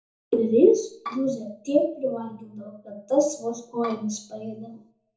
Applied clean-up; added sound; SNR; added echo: none; Bowed string instrument; 12 dB; reverberation time 0.6 s.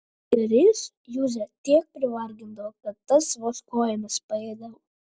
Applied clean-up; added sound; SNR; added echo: none; none; none; none.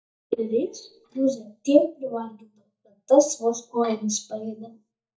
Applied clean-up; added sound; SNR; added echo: neural mask model DeepFilterNet 3.